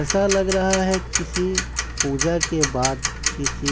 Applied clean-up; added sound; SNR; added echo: none; Tick-tock; 2 dB; none.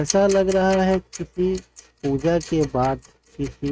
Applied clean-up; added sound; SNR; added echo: neural mask model RNNoise.